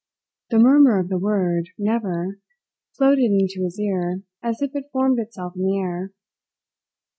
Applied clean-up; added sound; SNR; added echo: none; none; none; none.